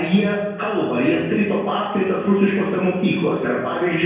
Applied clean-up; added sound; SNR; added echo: none; none; none; reverberation time 1.0 s.